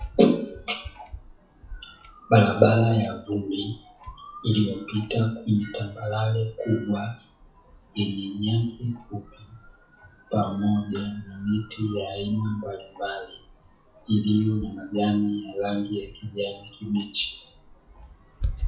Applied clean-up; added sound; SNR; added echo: classical method WPE with log-MMSE.